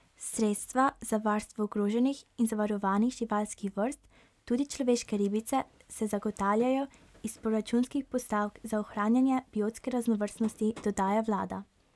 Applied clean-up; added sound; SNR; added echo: none; none; none; none.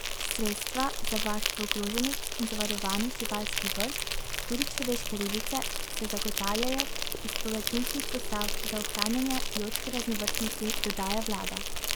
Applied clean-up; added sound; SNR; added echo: none; Insect; -3 dB; none.